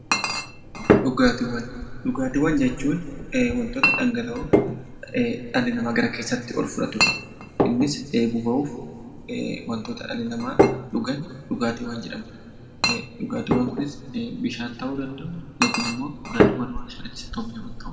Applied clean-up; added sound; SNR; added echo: none; Chink, clink; 0 dB; reverberation time 1.5 s.